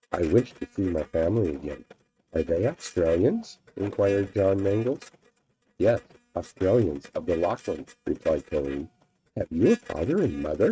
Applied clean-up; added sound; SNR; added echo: neural mask model RNNoise.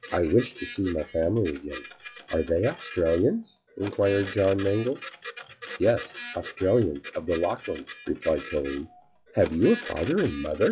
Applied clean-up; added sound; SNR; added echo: classical method log-MMSE.